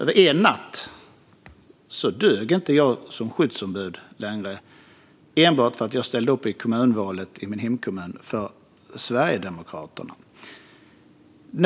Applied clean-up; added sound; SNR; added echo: none; none; none; none.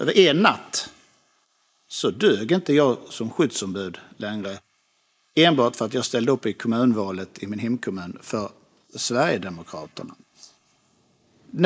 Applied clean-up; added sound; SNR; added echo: neural mask model Resemble Enhance denoiser.